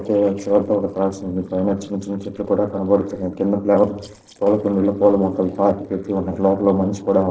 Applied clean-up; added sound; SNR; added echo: neural separator model SepFormer DNS4.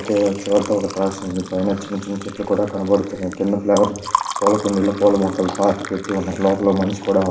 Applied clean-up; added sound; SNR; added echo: none; Liquid; 12 dB; reverberation time 0.7 s.